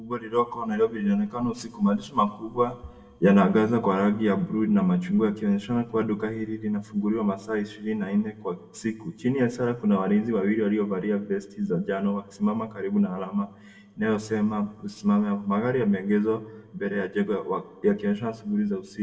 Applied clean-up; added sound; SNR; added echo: none; none; none; reverberation time 1.1 s.